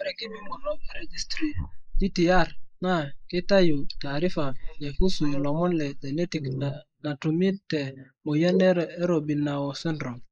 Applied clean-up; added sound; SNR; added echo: neural mask model Resemble Enhance denoiser.